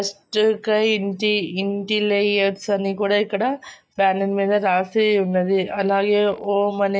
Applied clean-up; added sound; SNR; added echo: neural mask model DeepFilterNet 3.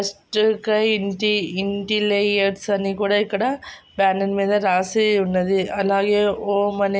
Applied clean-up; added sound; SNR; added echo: none; none; none; none.